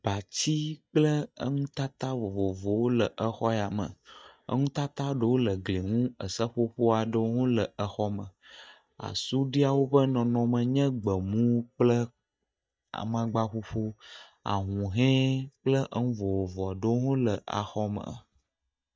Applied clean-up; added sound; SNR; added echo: neural mask model DeepFilterNet 3.